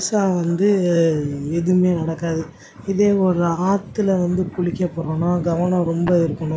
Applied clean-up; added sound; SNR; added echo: none; Tap; 15 dB; none.